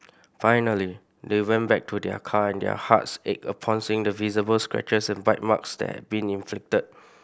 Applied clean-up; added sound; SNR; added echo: none; none; none; none.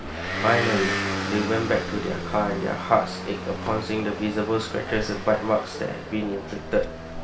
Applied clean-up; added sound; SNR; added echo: none; Motor vehicle (road) / Engine; 5 dB; reverberation time 0.5 s.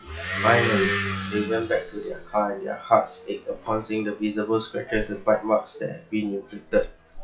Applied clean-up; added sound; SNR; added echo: classical method WPE with log-MMSE.